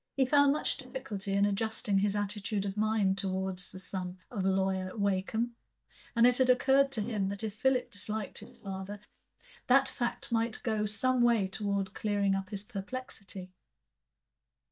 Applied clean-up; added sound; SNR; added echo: neural mask model DeepFilterNet 3.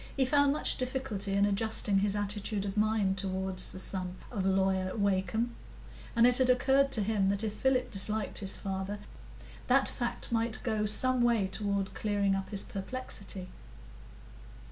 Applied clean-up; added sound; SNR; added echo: none; none; none; none.